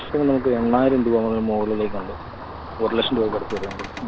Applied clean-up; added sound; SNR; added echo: none; Cupboard open or close / Door + Ocean; 11 dB; none.